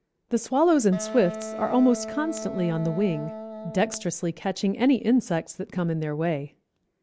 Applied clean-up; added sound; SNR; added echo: none; Wind instrument, woodwind instrument; 11 dB; none.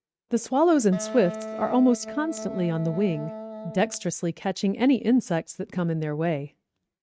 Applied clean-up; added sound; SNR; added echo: neural mask model RNNoise.